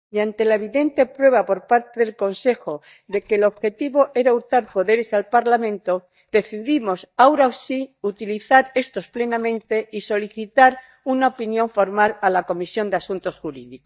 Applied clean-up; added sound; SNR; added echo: neural mask model DeepFilterNet 3.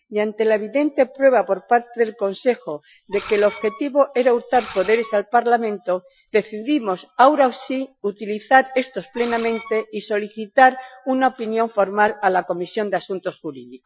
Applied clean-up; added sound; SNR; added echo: classical method Wiener filter.